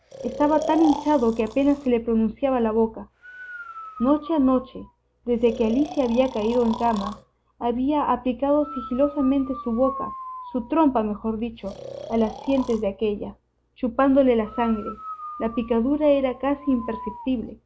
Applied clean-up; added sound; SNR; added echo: none; Breathing; 15 dB; none.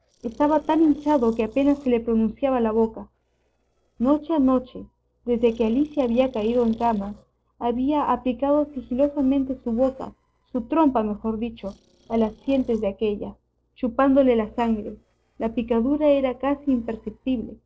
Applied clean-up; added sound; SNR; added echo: neural separator model SepFormer DNS4.